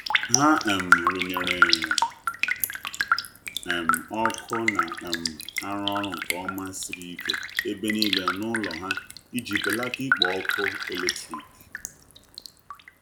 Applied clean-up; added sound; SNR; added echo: none; Raindrop; -3 dB; none.